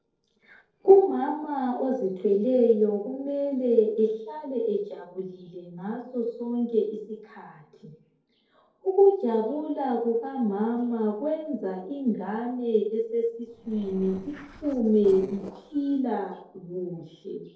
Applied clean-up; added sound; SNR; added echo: neural separator model SepFormer DNS4.